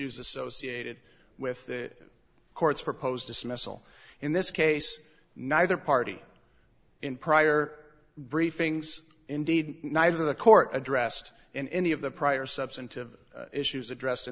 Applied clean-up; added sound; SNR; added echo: none; none; none; none.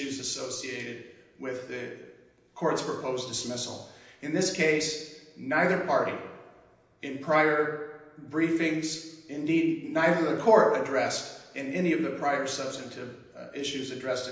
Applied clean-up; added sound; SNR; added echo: none; none; none; reverberation time 0.9 s.